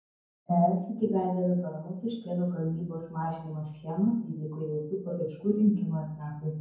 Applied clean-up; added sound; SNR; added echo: none; none; none; reverberation time 0.9 s.